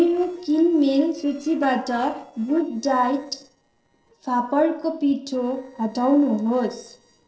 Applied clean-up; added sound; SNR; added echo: neural separator model SepFormer DNS4.